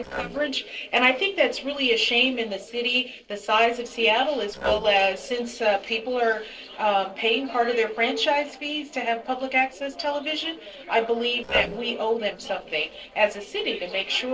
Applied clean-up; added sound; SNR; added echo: neural separator model SepFormer DNS4.